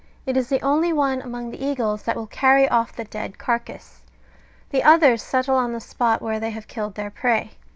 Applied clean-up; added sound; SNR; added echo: none; none; none; none.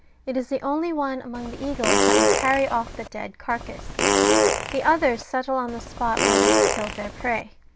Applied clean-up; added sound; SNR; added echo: none; Fart; -4 dB; none.